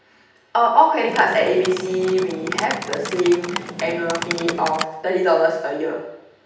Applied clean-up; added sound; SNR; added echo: none; Typing; 9 dB; reverberation time 0.8 s.